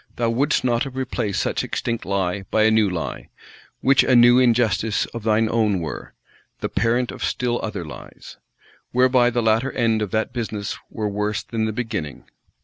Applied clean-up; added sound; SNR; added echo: none; none; none; none.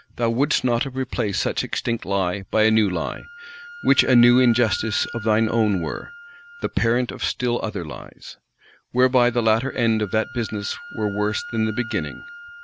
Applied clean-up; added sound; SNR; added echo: none; Wind instrument, woodwind instrument; 18 dB; none.